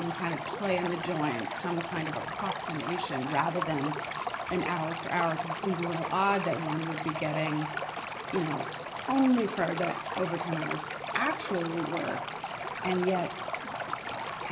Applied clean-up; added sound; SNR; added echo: none; Stream; 4 dB; none.